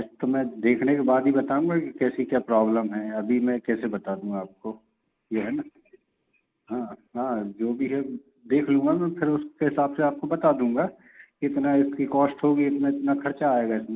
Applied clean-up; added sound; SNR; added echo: neural mask model Resemble Enhance denoiser.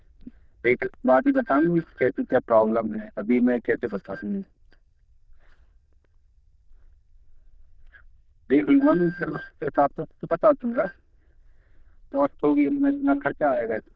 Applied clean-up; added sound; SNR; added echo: neural diffusion model UNIVERSE++.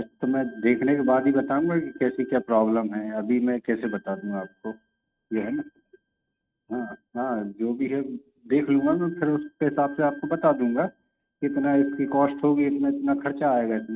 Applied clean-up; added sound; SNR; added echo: neural mask model RNNoise.